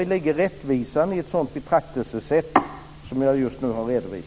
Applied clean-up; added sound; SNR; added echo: none; none; none; none.